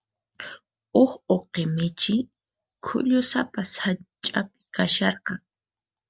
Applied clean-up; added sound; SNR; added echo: none; none; none; none.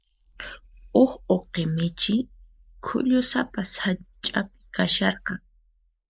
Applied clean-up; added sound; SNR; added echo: neural mask model Resemble Enhance denoiser.